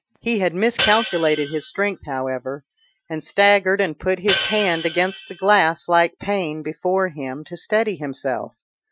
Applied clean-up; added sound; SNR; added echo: classical method Wiener filter.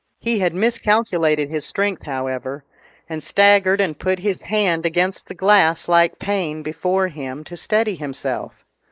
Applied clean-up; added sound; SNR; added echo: neural mask model Resemble Enhance denoiser.